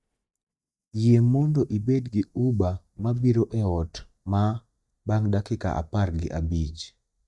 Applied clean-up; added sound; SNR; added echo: neural mask model DeepFilterNet 3.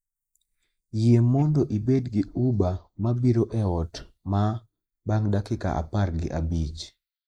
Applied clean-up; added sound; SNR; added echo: neural mask model Resemble Enhance denoiser.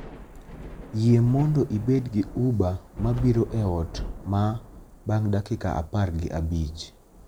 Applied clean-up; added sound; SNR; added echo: none; Thunder / Rain; 14 dB; none.